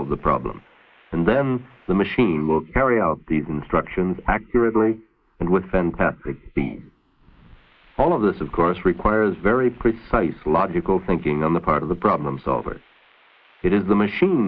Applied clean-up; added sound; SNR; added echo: neural mask model Resemble Enhance denoiser.